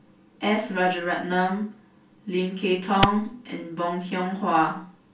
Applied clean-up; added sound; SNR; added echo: none; Clapping; -2 dB; reverberation time 0.3 s.